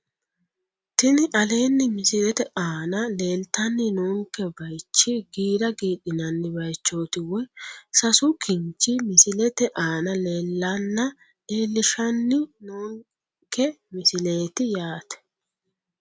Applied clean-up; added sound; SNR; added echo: none; none; none; none.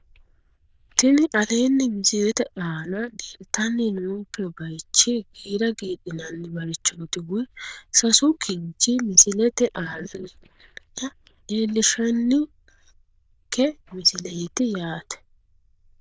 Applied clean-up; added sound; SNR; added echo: neural diffusion model UNIVERSE++.